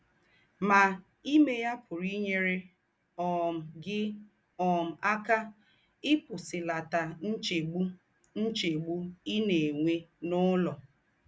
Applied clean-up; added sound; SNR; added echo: none; none; none; none.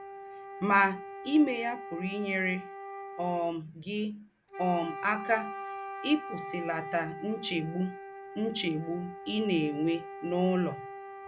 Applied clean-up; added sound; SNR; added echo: none; Wind instrument, woodwind instrument; 11 dB; none.